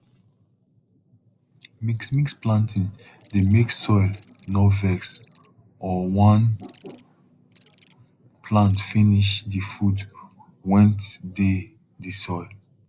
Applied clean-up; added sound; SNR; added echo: neural mask model Resemble Enhance denoiser.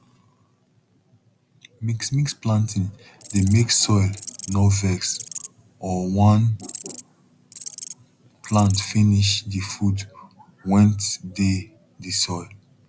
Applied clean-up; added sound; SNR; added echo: none; Insect; 16 dB; none.